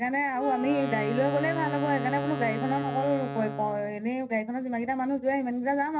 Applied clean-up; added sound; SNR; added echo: none; Wind instrument, woodwind instrument; 7 dB; reverberation time 0.5 s.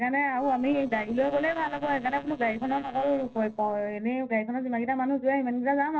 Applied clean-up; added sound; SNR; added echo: neural separator model SepFormer DNS4.